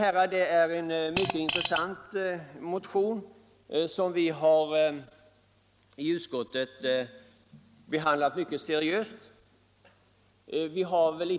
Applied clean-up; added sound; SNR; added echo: none; Fart; 4 dB; none.